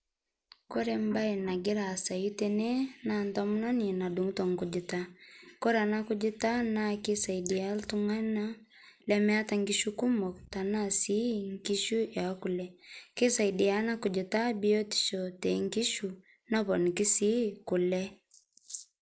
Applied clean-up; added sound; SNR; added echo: neural mask model Resemble Enhance denoiser.